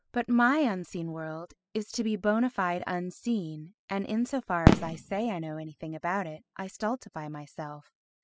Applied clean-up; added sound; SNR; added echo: classical method spectral subtraction.